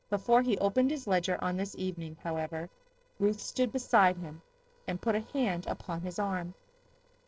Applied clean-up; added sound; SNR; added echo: neural separator model SepFormer DNS4.